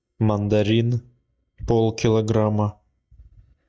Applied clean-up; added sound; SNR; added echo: neural mask model DeepFilterNet 3.